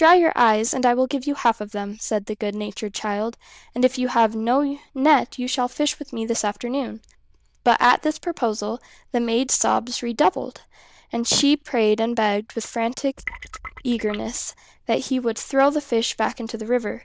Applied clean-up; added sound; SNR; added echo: neural diffusion model UNIVERSE++.